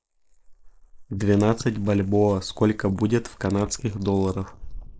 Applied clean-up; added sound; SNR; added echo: neural mask model Resemble Enhance denoiser.